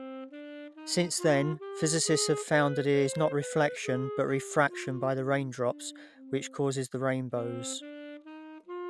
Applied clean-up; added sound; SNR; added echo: none; Wind instrument, woodwind instrument; 11 dB; none.